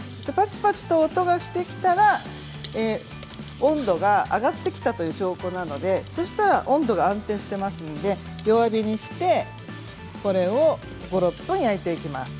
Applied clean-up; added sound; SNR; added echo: none; none; none; none.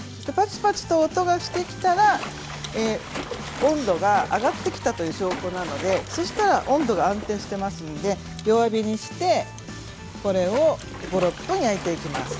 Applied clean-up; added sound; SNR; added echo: none; Splash, splatter; 14 dB; none.